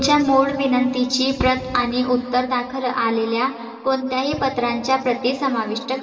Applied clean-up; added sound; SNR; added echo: none; none; none; reverberation time 2.5 s.